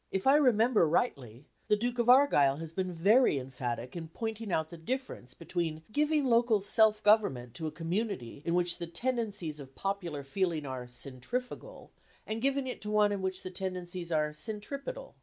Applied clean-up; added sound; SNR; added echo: none; none; none; none.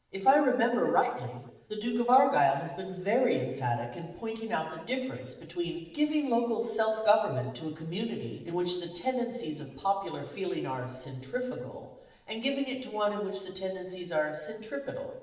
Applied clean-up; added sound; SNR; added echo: none; none; none; reverberation time 1.0 s.